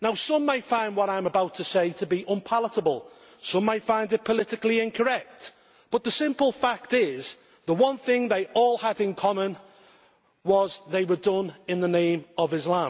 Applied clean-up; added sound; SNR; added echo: none; none; none; none.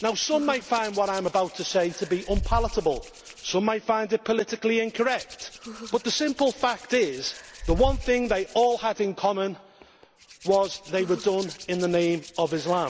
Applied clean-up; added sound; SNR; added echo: none; Hands; 11 dB; none.